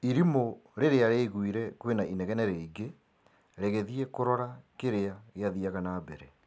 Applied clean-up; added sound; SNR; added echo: none; none; none; none.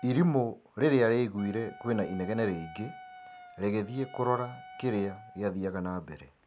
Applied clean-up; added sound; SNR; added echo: none; Wind instrument, woodwind instrument; 19 dB; none.